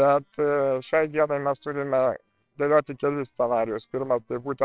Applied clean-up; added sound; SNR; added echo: neural separator model SepFormer WHAMR!.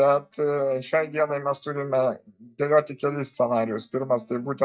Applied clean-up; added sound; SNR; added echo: neural mask model DeepFilterNet 3.